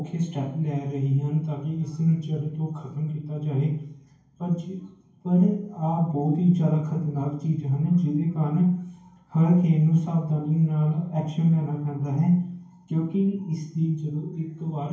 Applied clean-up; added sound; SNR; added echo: none; none; none; reverberation time 0.9 s.